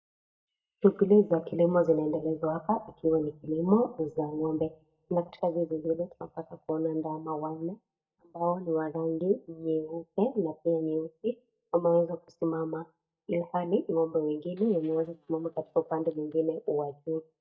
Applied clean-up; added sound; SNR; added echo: neural mask model DeepFilterNet 3.